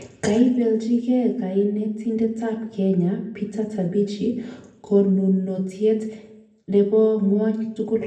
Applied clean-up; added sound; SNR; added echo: none; none; none; reverberation time 0.6 s.